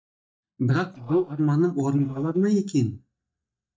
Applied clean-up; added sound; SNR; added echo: neural mask model DeepFilterNet 3.